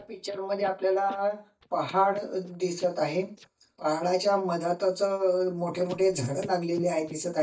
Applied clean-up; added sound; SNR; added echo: neural mask model DeepFilterNet 3.